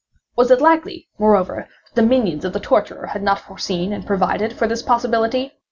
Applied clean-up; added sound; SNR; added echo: none; none; none; none.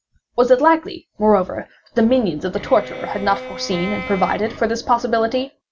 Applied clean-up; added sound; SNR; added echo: none; Bowed string instrument; 14 dB; none.